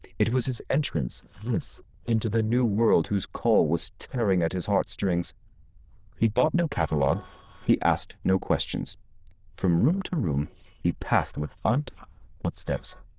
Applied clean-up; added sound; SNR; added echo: neural diffusion model UNIVERSE++.